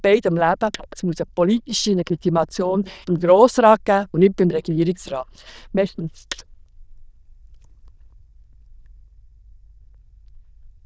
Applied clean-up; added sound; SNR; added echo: neural diffusion model UNIVERSE++.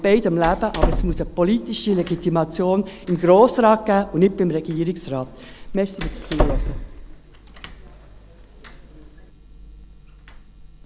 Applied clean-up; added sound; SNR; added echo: none; Door; 7 dB; none.